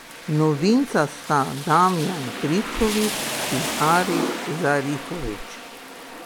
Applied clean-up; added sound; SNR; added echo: none; Rain; 7 dB; none.